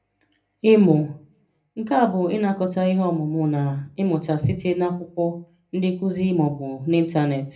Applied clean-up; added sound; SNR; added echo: none; none; none; reverberation time 0.3 s.